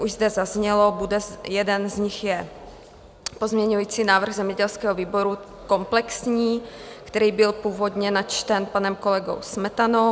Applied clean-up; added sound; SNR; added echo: none; none; none; none.